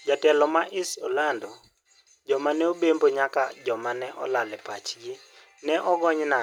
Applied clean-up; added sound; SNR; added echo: none; none; none; none.